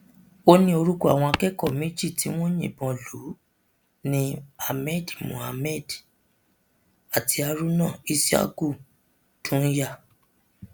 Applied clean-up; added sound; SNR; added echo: none; Walk, footsteps; 4 dB; none.